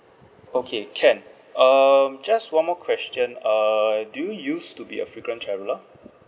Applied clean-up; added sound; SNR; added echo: none; none; none; none.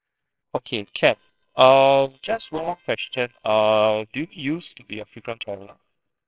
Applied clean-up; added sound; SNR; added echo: neural separator model SepFormer WHAMR!.